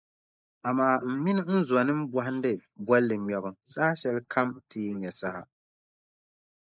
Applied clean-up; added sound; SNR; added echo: neural mask model Resemble Enhance denoiser.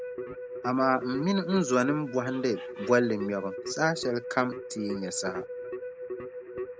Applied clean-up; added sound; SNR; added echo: none; Keyboard (musical); 8 dB; none.